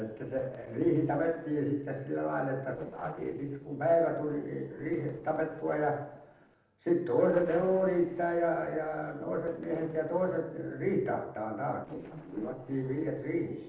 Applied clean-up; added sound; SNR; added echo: neural separator model SepFormer DNS4.